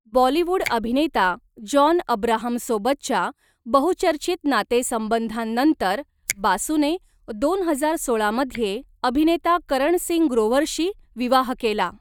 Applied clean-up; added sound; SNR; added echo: neural mask model DeepFilterNet 3.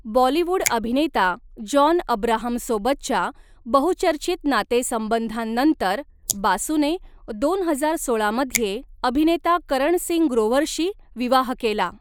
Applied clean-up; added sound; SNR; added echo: neural mask model Resemble Enhance denoiser.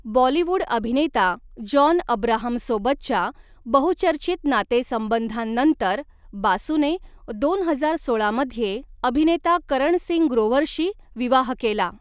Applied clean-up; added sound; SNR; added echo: none; none; none; none.